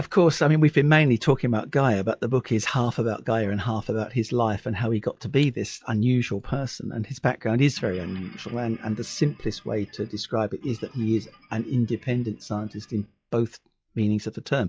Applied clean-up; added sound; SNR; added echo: classical method log-MMSE.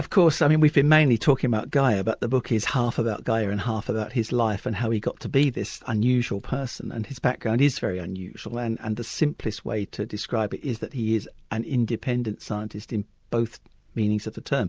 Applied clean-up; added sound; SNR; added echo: none; none; none; none.